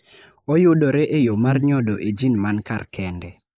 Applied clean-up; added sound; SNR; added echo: neural mask model Resemble Enhance denoiser.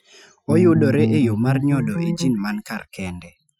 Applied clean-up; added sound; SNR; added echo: classical method Wiener filter.